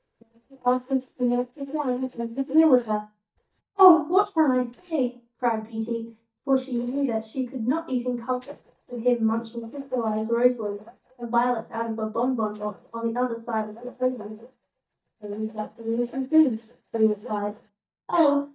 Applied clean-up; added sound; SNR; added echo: neural mask model DeepFilterNet 3.